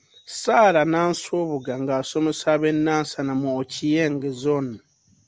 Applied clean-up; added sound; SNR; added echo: none; none; none; none.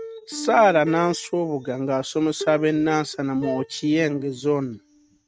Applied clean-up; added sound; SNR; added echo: neural mask model RNNoise.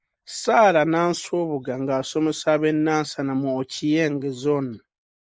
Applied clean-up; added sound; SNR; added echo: neural mask model Resemble Enhance denoiser.